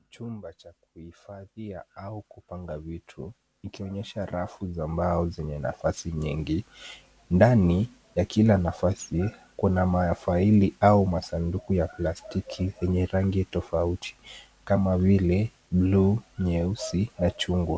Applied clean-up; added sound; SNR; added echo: none; none; none; none.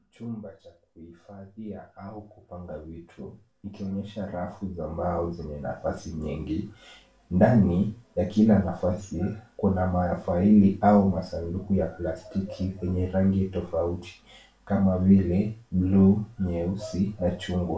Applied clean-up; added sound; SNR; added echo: none; none; none; reverberation time 0.3 s.